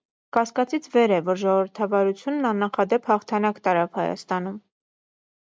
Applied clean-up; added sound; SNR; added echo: none; none; none; none.